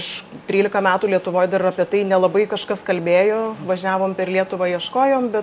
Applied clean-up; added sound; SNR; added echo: none; none; none; none.